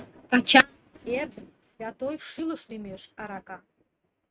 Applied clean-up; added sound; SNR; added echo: neural mask model RNNoise.